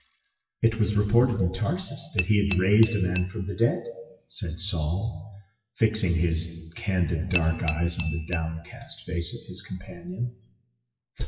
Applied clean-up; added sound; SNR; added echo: classical method WPE with log-MMSE.